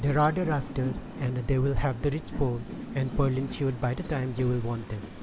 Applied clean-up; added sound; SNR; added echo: none; Train; 11 dB; none.